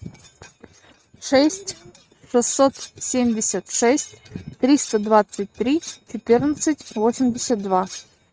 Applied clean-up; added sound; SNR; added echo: neural mask model RNNoise.